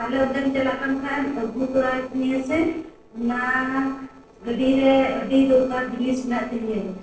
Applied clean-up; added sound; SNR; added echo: neural separator model SepFormer DNS4.